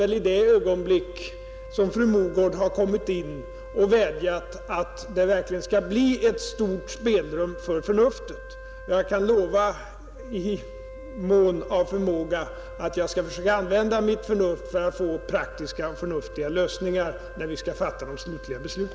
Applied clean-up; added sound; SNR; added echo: none; Wind instrument, woodwind instrument; 17 dB; none.